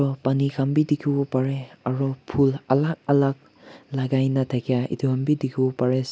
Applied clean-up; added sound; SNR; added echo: none; none; none; none.